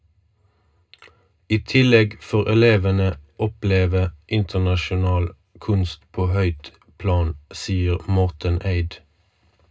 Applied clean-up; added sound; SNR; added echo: none; none; none; reverberation time 0.2 s.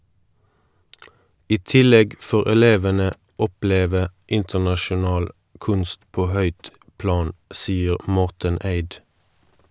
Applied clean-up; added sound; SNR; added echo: none; none; none; none.